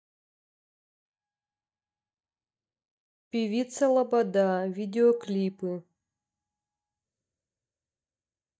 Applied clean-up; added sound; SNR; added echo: neural mask model DeepFilterNet 3.